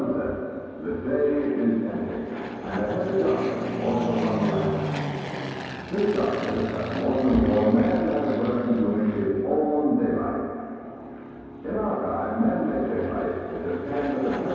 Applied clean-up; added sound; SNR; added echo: none; Fixed-wing aircraft, airplane; 10 dB; reverberation time 2.2 s.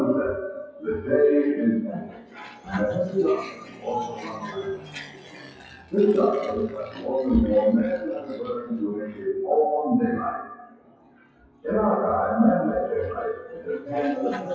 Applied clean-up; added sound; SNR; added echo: classical method WPE with log-MMSE.